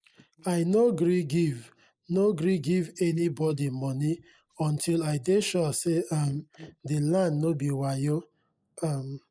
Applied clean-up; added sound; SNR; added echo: neural mask model Resemble Enhance denoiser.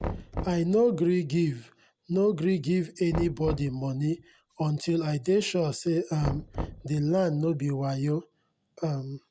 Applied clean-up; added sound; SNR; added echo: none; Knock; 13 dB; none.